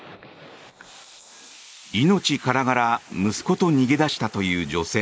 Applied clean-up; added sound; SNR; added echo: neural mask model Resemble Enhance denoiser.